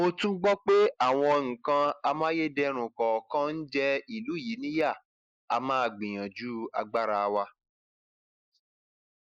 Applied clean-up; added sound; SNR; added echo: neural mask model Resemble Enhance denoiser.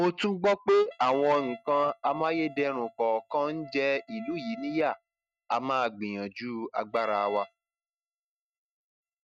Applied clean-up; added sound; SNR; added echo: neural mask model RNNoise.